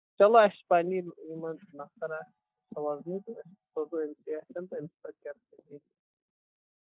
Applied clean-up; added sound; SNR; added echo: neural mask model DeepFilterNet 3.